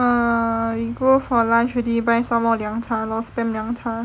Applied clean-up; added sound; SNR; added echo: none; none; none; none.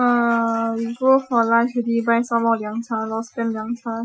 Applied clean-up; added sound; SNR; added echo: classical method Wiener filter.